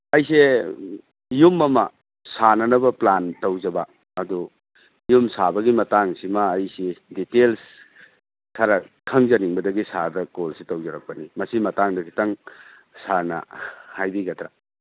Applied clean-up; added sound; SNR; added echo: none; none; none; none.